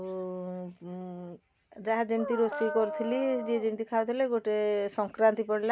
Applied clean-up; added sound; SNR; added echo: none; Dog; 7 dB; none.